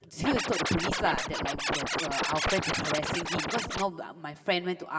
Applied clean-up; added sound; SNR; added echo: none; Scratching (performance technique); -1 dB; reverberation time 1.1 s.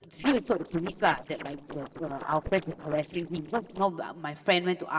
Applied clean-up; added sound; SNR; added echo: neural separator model SepFormer DNS4.